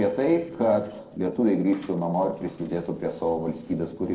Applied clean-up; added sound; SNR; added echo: neural separator model SepFormer DNS4.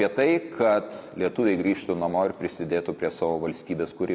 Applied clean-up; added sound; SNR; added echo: none; none; none; none.